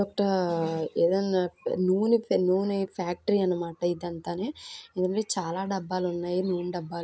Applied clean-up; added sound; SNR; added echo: none; none; none; none.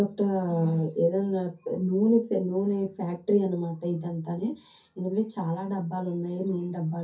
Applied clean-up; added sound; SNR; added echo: none; none; none; reverberation time 0.3 s.